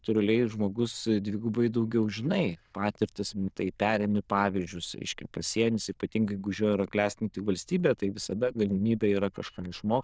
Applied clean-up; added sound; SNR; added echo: neural diffusion model UNIVERSE++.